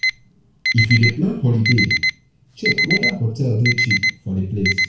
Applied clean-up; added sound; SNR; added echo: none; Alarm; 1 dB; reverberation time 0.4 s.